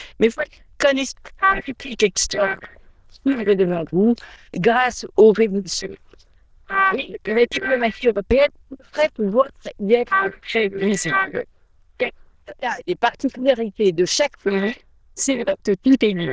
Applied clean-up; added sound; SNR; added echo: neural diffusion model UNIVERSE++.